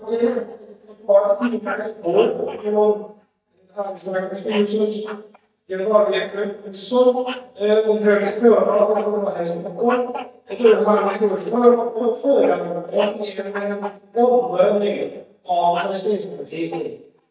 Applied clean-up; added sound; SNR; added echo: neural mask model DeepFilterNet 3.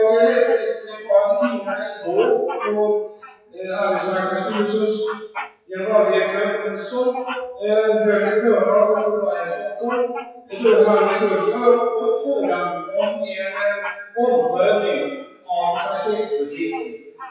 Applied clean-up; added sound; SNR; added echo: classical method WPE with log-MMSE.